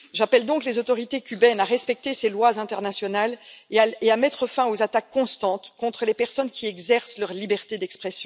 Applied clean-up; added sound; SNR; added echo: none; none; none; none.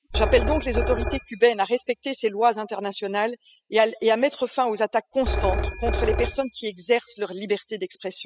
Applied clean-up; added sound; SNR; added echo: classical method spectral subtraction.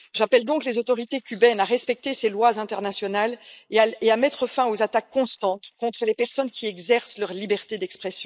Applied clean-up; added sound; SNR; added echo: neural mask model Resemble Enhance denoiser.